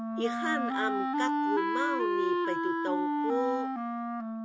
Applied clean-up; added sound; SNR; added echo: none; Wind instrument, woodwind instrument; -4 dB; none.